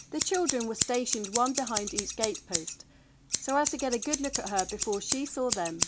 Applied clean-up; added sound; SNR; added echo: none; Scissors; 2 dB; none.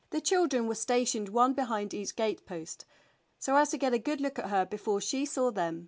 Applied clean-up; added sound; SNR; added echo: none; none; none; none.